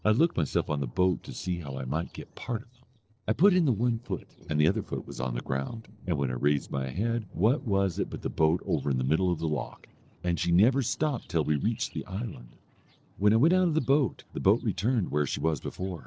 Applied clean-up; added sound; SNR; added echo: neural separator model SepFormer DNS4.